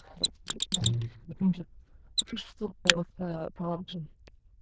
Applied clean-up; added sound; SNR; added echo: neural diffusion model UNIVERSE++.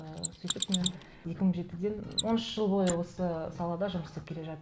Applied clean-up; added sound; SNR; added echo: neural mask model Resemble Enhance denoiser.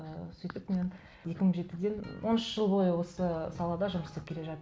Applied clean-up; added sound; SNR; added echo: none; none; none; none.